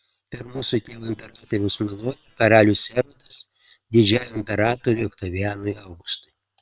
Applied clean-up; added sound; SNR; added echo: neural separator model SepFormer WHAM!.